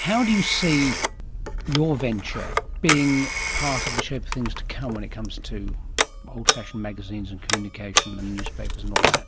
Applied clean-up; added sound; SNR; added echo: none; Telephone; 0 dB; none.